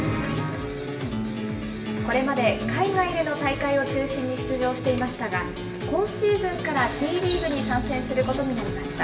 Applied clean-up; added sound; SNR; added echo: none; Acoustic guitar; 7 dB; reverberation time 0.7 s.